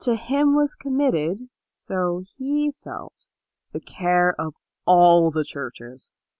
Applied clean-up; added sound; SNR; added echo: none; none; none; none.